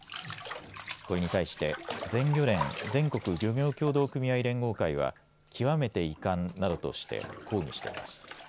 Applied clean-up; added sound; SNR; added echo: none; Bathtub (filling or washing); 12 dB; none.